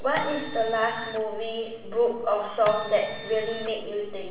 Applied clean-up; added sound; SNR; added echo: none; Printer; 12 dB; reverberation time 0.9 s.